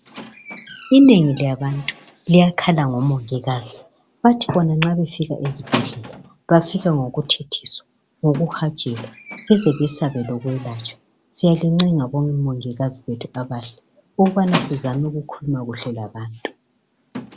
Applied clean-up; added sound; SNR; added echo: none; Squeak; 16 dB; none.